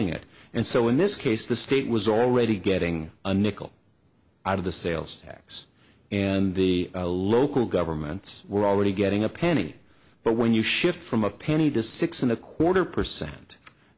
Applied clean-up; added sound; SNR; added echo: none; none; none; none.